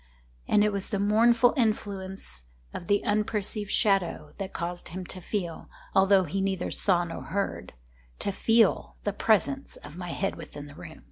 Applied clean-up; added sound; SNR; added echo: none; none; none; none.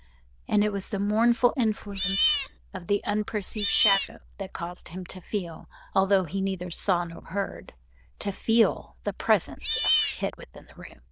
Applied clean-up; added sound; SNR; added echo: neural diffusion model UNIVERSE++.